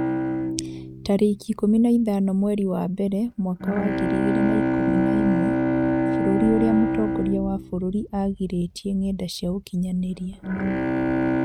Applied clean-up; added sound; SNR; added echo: neural mask model RNNoise.